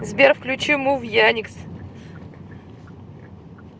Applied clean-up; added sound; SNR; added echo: none; none; none; none.